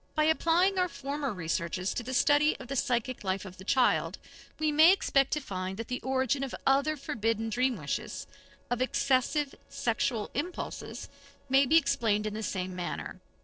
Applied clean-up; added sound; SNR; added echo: neural separator model SepFormer DNS4.